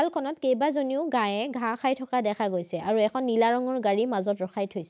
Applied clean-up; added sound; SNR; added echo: none; none; none; none.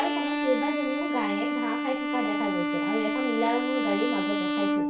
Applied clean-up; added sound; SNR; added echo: none; Bowed string instrument; -3 dB; reverberation time 0.3 s.